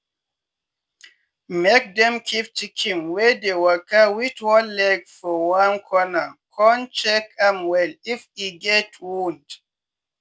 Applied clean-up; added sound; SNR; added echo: none; none; none; none.